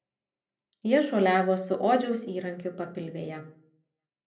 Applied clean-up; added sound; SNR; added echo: none; none; none; reverberation time 0.4 s.